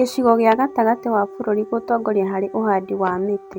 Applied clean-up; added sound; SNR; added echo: none; Siren / Dog; 18 dB; none.